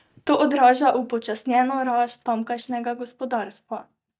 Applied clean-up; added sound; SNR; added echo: neural mask model DeepFilterNet 3.